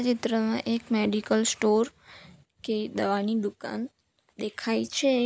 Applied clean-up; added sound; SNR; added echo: none; none; none; none.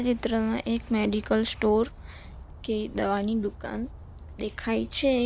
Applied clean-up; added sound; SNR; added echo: none; Bird vocalization, bird call, bird song; 16 dB; none.